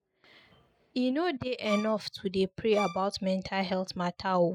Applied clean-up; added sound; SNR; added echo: classical method Wiener filter.